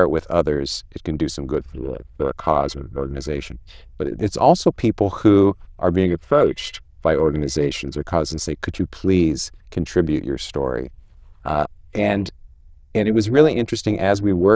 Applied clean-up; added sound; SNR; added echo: neural diffusion model UNIVERSE++.